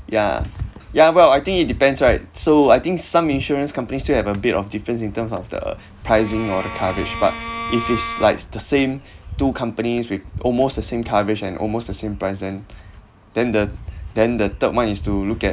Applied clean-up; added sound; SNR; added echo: none; Bowed string instrument; 10 dB; none.